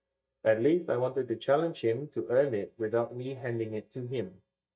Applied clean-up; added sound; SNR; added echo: neural mask model DeepFilterNet 3.